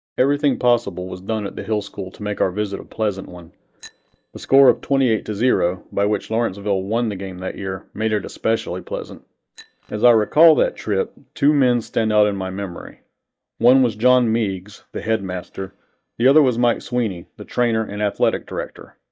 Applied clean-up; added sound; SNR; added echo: neural mask model DeepFilterNet 3.